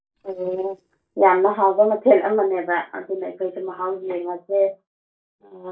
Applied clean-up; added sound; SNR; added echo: neural mask model DeepFilterNet 3.